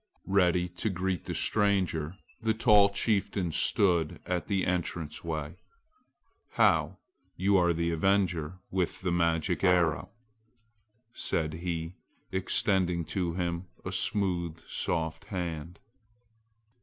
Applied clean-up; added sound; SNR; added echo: none; Brass instrument; 8 dB; none.